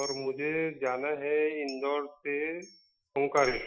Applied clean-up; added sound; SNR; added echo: classical method Wiener filter.